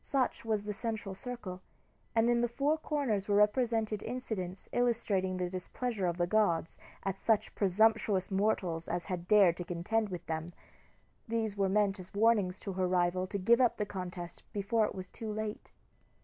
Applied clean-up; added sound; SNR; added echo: none; none; none; none.